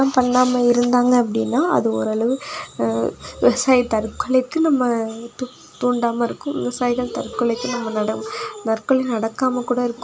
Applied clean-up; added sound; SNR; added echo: none; none; none; none.